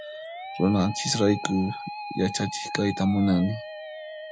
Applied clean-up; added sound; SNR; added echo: none; Musical instrument; 11 dB; none.